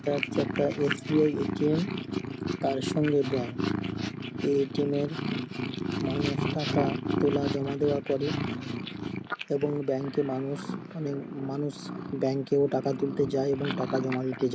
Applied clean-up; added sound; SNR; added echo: none; Purr; 4 dB; none.